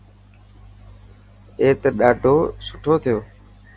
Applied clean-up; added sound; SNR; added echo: none; none; none; none.